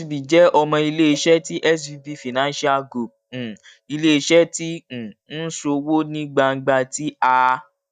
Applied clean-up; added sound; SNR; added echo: neural mask model DeepFilterNet 3.